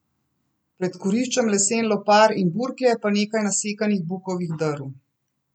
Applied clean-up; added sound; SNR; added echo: none; none; none; none.